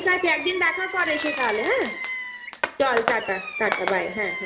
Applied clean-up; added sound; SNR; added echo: none; Fireworks; 6 dB; reverberation time 0.9 s.